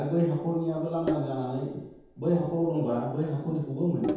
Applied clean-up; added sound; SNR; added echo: none; Sink (filling or washing); 10 dB; reverberation time 0.9 s.